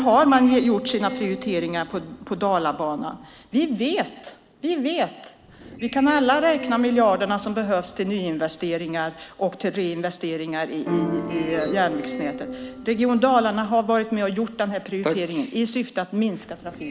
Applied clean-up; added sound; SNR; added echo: none; Screech + Piano; 13 dB; none.